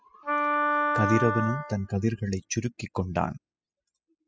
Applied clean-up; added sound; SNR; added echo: classical method spectral subtraction.